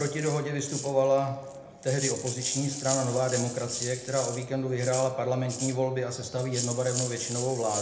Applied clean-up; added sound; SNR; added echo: none; Rattle (instrument); 8 dB; reverberation time 0.8 s.